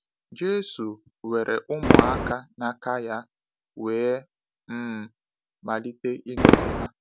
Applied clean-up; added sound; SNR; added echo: none; Fireworks; -3 dB; none.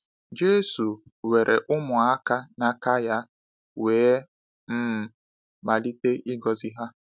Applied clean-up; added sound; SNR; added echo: none; none; none; none.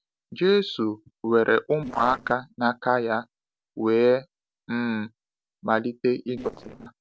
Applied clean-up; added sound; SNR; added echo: neural separator model SepFormer DNS4.